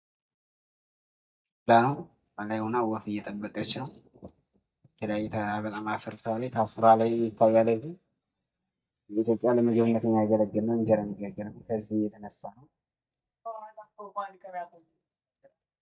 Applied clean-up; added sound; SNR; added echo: neural mask model DeepFilterNet 3.